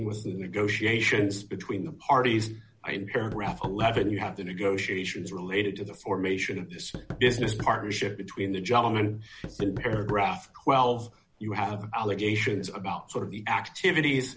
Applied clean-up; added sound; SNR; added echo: none; Knock; 11 dB; none.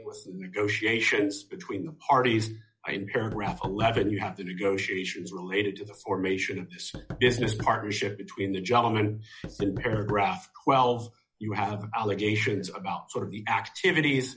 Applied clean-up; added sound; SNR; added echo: classical method log-MMSE.